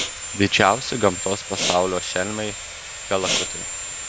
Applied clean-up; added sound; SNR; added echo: none; Respiratory sounds + Sawing; 5 dB; none.